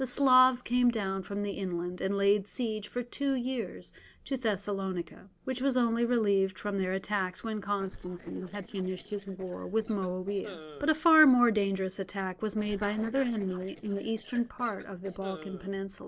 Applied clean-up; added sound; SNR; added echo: neural separator model SepFormer DNS4.